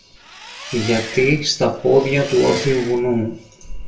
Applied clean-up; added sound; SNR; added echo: none; Engine; 14 dB; reverberation time 0.3 s.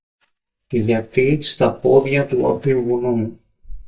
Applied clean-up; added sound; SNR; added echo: neural mask model DeepFilterNet 3.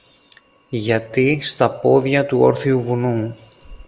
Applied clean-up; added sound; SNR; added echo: none; none; none; none.